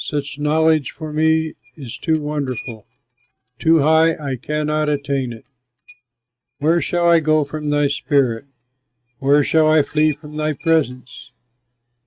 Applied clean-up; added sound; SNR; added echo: neural mask model RNNoise.